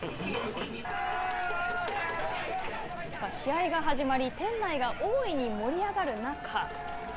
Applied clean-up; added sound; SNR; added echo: none; Rain; 8 dB; none.